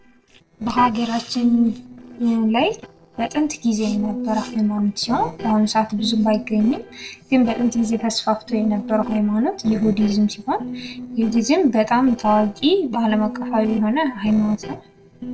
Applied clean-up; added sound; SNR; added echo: neural separator model SepFormer DNS4.